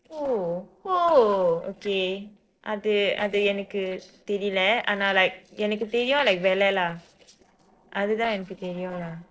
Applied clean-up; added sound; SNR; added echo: neural separator model SepFormer DNS4.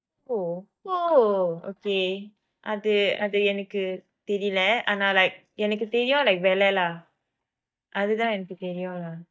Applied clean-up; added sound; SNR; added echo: neural mask model DeepFilterNet 3.